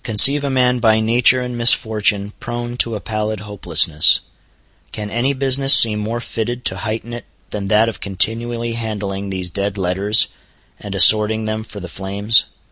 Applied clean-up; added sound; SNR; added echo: none; none; none; none.